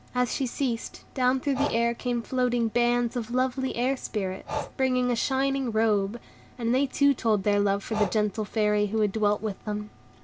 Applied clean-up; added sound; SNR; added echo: none; Breathing; 14 dB; none.